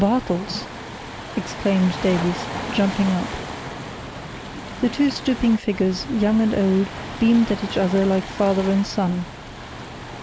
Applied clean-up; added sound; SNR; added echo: none; Waves, surf; 10 dB; none.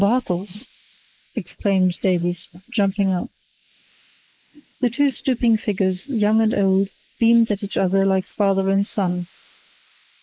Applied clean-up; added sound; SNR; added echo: neural mask model Resemble Enhance denoiser.